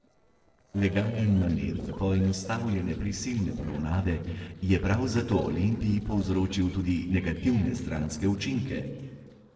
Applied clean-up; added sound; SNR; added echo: neural separator model SepFormer DNS4.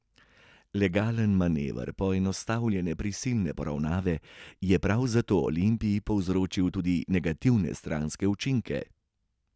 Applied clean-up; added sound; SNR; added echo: none; none; none; none.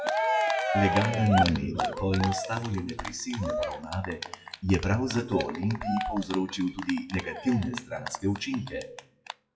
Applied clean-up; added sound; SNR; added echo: classical method WPE with log-MMSE.